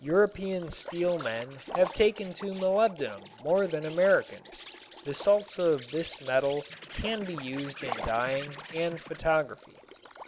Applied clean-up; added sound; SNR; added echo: none; Liquid + Insect; 15 dB; none.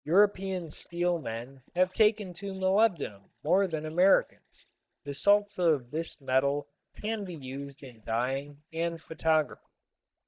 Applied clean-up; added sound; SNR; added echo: neural mask model DeepFilterNet 3.